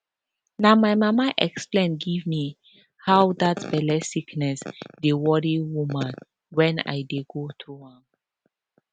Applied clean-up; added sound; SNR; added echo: none; none; none; none.